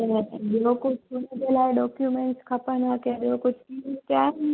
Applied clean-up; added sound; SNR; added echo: none; none; none; none.